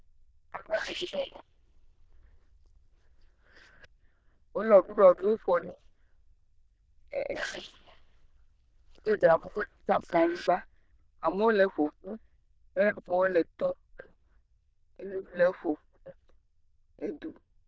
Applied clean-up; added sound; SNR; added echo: neural diffusion model UNIVERSE++.